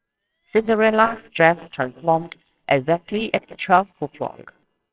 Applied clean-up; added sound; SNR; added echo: neural separator model SepFormer WHAMR!.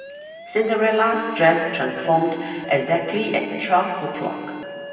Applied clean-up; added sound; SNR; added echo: none; Alarm; 13 dB; reverberation time 2.5 s.